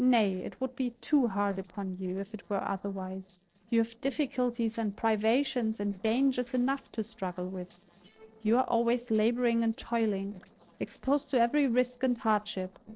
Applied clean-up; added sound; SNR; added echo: neural separator model SepFormer DNS4.